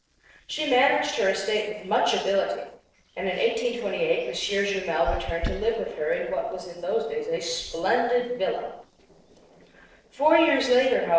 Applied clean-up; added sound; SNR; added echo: neural separator model SepFormer DNS4.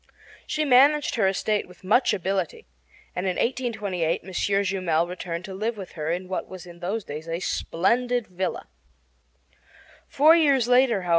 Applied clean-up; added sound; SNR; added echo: none; none; none; none.